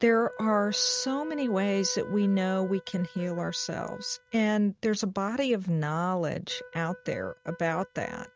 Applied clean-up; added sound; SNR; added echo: neural mask model RNNoise.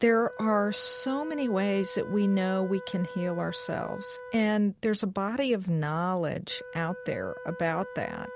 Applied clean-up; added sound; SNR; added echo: none; Wind instrument, woodwind instrument; 15 dB; none.